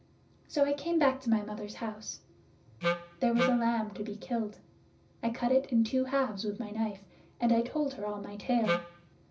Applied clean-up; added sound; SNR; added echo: none; Wind instrument, woodwind instrument; 2 dB; reverberation time 0.4 s.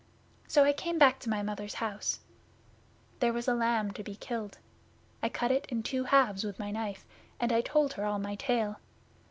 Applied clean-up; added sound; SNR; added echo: none; none; none; none.